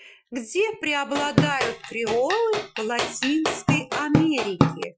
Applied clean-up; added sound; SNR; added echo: classical method Wiener filter.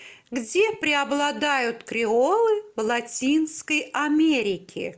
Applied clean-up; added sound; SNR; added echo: none; none; none; none.